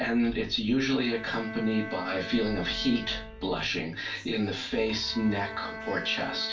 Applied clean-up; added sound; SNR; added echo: none; Bowed string instrument; 13 dB; reverberation time 0.2 s.